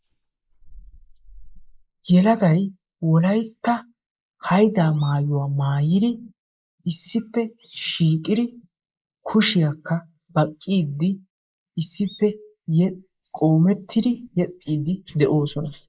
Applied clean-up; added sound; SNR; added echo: neural mask model Resemble Enhance denoiser.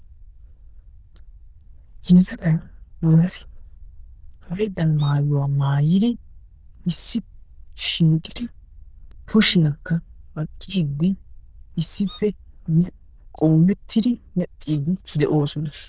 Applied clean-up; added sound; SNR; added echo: neural diffusion model UNIVERSE++.